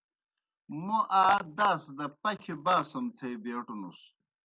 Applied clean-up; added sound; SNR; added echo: none; none; none; none.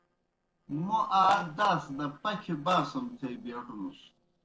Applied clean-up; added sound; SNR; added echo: neural separator model SepFormer DNS4.